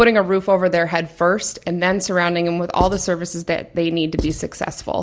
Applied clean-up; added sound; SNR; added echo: none; Writing; 9 dB; none.